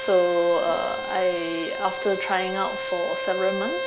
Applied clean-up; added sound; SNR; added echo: none; Bowed string instrument; 6 dB; none.